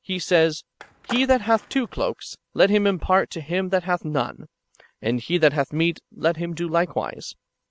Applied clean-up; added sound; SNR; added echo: none; Skateboard; 16 dB; none.